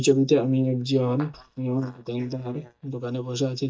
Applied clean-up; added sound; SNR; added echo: neural mask model DeepFilterNet 3.